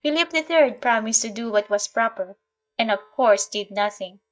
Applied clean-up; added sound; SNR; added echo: neural mask model DeepFilterNet 3.